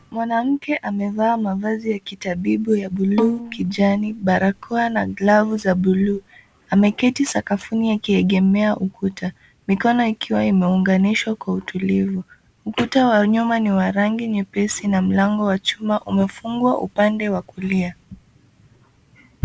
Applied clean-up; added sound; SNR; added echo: none; Bowed string instrument; 11 dB; none.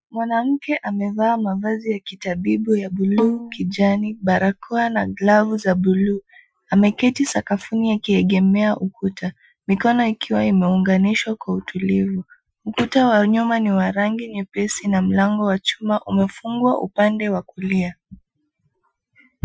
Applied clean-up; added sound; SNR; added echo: classical method Wiener filter.